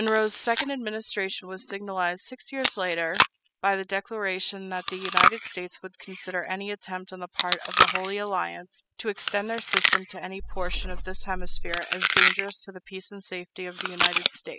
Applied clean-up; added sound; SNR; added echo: classical method spectral subtraction.